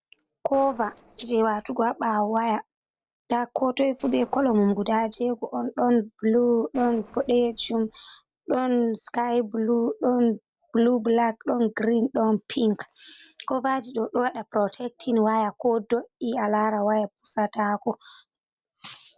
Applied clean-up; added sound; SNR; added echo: neural separator model SepFormer DNS4.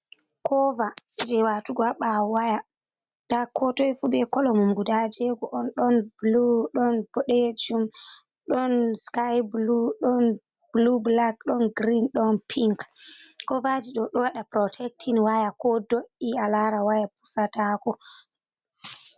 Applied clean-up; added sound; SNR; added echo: none; none; none; none.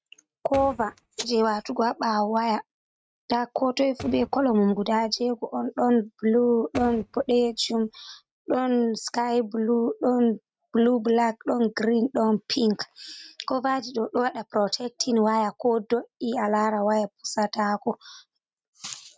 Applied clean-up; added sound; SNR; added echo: neural mask model RNNoise.